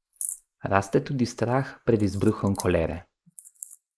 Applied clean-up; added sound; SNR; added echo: neural mask model Resemble Enhance denoiser.